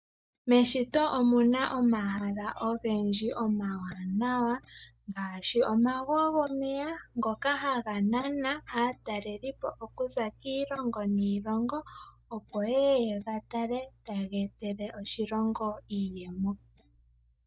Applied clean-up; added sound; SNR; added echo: neural mask model DeepFilterNet 3.